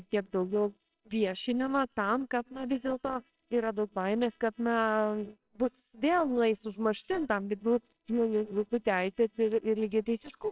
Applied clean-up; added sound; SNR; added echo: neural separator model SepFormer WHAMR!.